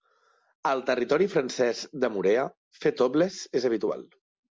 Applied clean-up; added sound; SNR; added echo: none; none; none; none.